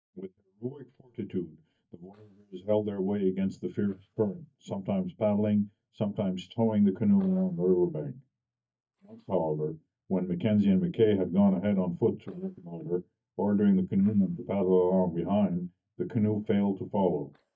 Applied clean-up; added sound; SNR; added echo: neural mask model DeepFilterNet 3.